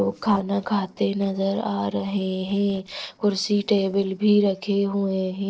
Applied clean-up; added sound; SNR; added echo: neural separator model SepFormer DNS4.